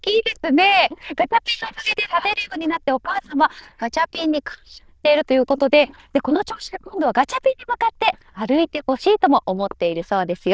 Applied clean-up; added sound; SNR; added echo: neural diffusion model UNIVERSE++.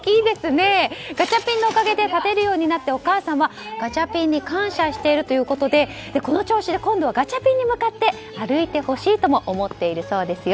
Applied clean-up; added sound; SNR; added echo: none; Subway, metro, underground / Engine; 15 dB; none.